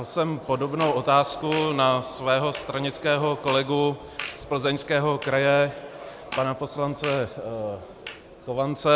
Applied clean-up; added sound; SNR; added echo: none; Fart; 16 dB; none.